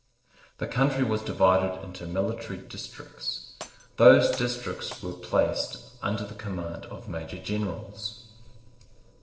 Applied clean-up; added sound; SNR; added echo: neural separator model SepFormer DNS4.